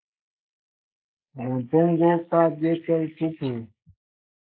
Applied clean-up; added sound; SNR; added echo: neural mask model Resemble Enhance denoiser.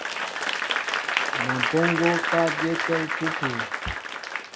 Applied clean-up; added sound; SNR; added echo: none; Applause / Crowd; -1 dB; none.